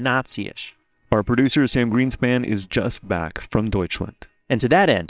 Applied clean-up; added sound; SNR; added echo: neural separator model SepFormer WHAMR!.